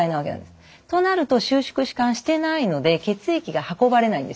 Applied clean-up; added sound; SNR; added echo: none; none; none; none.